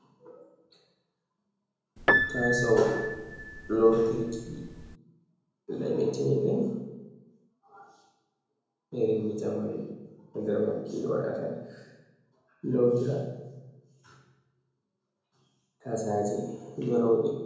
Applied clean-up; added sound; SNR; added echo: none; Piano; 1 dB; reverberation time 0.9 s.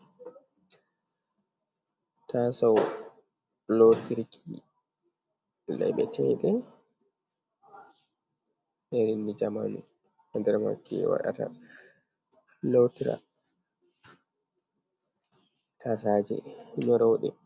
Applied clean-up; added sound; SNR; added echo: none; none; none; none.